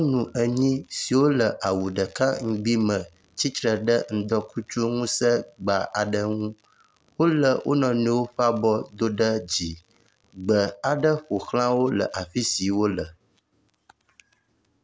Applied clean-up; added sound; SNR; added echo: none; none; none; none.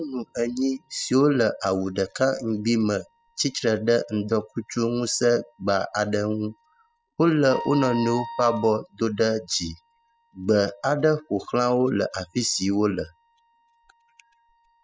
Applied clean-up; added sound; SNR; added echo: classical method spectral subtraction.